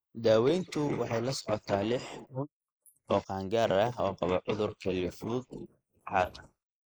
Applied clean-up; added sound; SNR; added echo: neural mask model Resemble Enhance denoiser.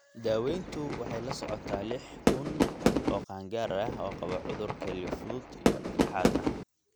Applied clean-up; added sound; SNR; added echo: none; Fireworks; -5 dB; none.